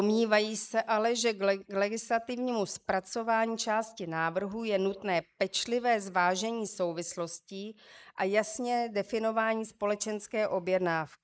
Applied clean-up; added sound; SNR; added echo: neural mask model Resemble Enhance denoiser.